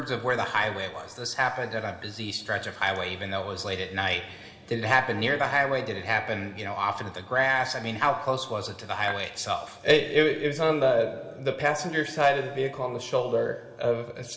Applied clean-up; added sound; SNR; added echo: none; Dishes, pots, and pans / Chink, clink; 11 dB; reverberation time 1.7 s.